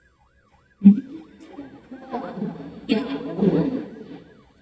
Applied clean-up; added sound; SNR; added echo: neural mask model DeepFilterNet 3.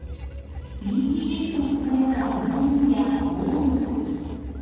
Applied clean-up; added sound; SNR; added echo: neural separator model SepFormer DNS4.